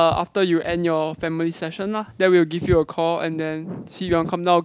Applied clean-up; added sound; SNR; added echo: none; Walk, footsteps; 16 dB; none.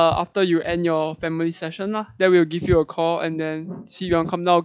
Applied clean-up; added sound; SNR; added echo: classical method log-MMSE.